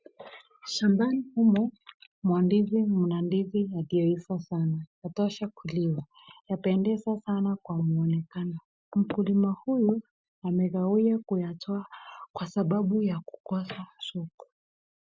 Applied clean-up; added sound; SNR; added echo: none; none; none; none.